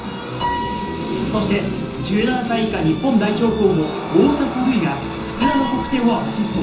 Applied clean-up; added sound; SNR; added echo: none; Piano; 12 dB; reverberation time 0.6 s.